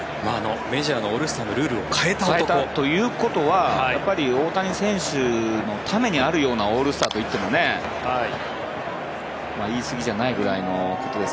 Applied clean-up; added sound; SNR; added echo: none; none; none; none.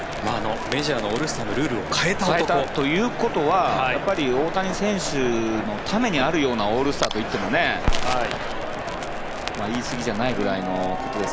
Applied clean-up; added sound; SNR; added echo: none; Crackle; 8 dB; none.